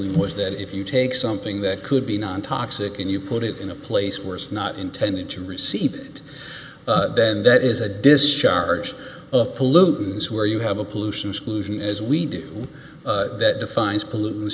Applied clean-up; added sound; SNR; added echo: none; none; none; none.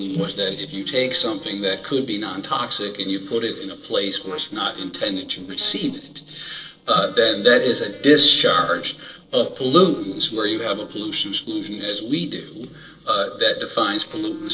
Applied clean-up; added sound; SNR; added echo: neural separator model SepFormer DNS4.